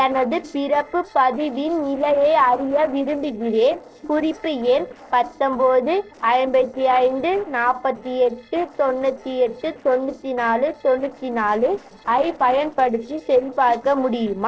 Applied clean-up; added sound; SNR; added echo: neural separator model SepFormer DNS4.